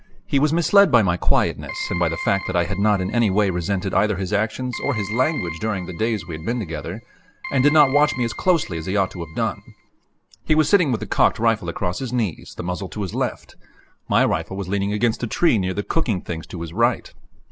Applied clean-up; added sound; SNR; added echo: none; Keyboard (musical); 13 dB; none.